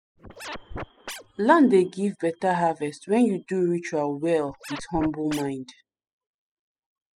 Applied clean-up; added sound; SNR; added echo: classical method spectral subtraction.